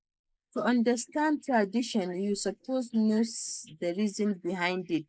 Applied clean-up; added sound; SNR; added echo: neural mask model Resemble Enhance denoiser.